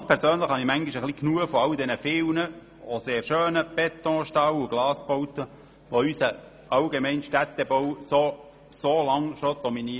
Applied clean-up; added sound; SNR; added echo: none; none; none; none.